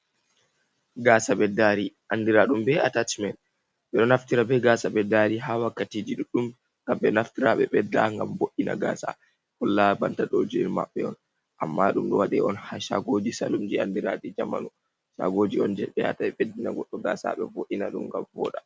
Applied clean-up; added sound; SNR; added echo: none; none; none; none.